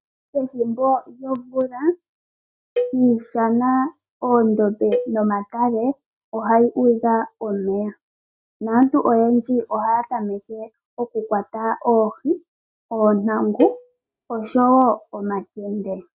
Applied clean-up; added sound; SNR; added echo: neural mask model RNNoise.